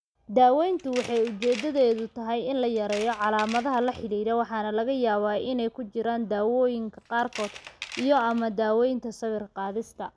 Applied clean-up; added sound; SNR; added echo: none; Tools; 17 dB; none.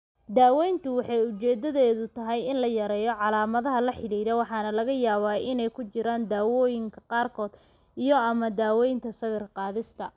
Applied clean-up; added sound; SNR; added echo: none; none; none; none.